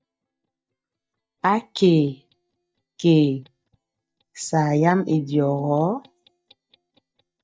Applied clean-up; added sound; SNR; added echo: neural mask model DeepFilterNet 3.